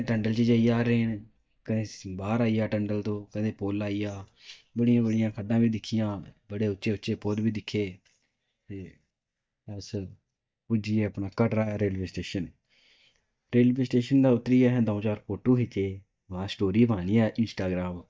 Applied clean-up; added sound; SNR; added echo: neural mask model DeepFilterNet 3.